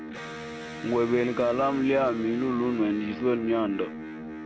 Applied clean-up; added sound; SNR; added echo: none; Electric guitar; 10 dB; none.